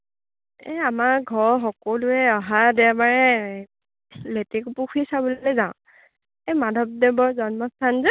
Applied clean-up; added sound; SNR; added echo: none; none; none; none.